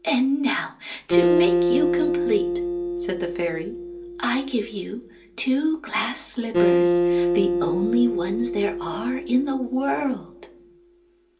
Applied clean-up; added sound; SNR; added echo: none; Acoustic guitar; -1 dB; reverberation time 0.3 s.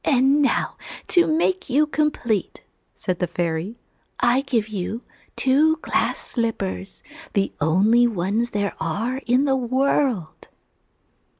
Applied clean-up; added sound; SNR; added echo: none; none; none; none.